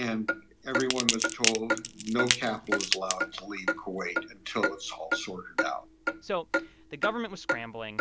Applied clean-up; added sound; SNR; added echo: none; Crackle / Crushing + Clock; -2 dB; none.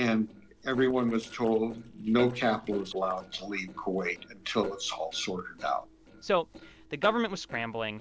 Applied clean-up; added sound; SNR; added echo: neural separator model SepFormer DNS4.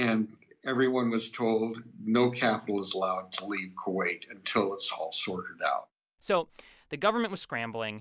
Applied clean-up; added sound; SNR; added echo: none; none; none; none.